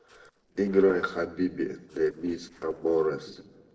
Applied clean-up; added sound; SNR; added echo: neural separator model SepFormer DNS4.